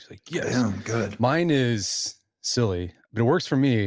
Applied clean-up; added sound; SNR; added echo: none; none; none; none.